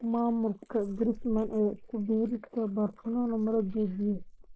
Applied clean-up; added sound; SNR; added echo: neural mask model Resemble Enhance denoiser.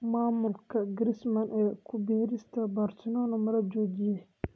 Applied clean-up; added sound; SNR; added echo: none; none; none; none.